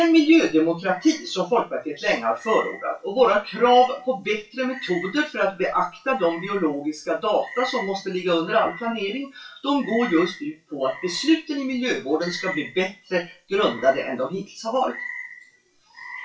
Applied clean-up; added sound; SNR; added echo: classical method WPE with log-MMSE.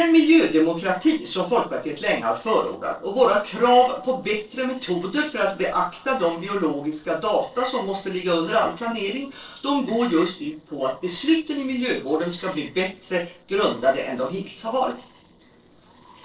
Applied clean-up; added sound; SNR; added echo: neural separator model SepFormer DNS4.